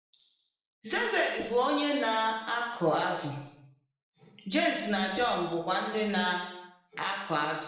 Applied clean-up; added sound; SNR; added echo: neural separator model SepFormer DNS4.